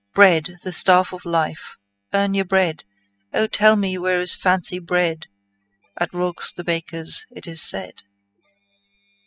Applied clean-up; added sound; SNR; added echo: classical method spectral subtraction.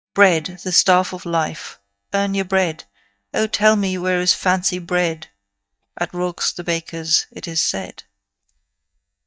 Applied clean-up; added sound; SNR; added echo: neural mask model DeepFilterNet 3.